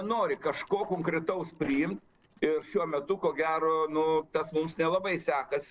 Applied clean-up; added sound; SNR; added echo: neural separator model SepFormer DNS4.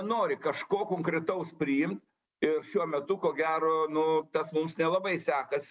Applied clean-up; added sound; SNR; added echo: none; none; none; none.